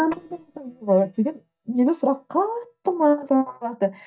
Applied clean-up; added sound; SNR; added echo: neural mask model DeepFilterNet 3.